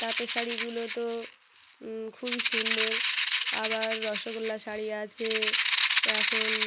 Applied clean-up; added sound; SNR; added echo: none; Rattle (instrument); -4 dB; none.